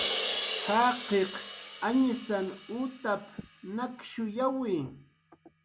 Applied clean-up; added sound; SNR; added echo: none; Crash cymbal; 8 dB; none.